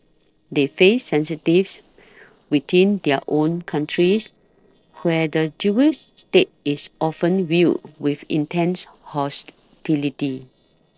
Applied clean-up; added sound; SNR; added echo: neural separator model SepFormer DNS4.